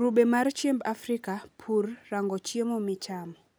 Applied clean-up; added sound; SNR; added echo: none; none; none; none.